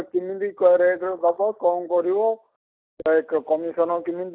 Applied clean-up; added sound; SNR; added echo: neural mask model DeepFilterNet 3.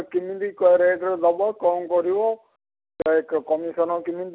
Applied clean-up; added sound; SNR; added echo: none; none; none; none.